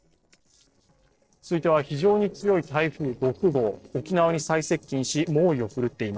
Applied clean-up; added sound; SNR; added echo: neural separator model SepFormer DNS4.